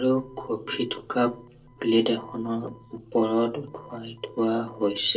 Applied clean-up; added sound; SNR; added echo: neural separator model SepFormer DNS4.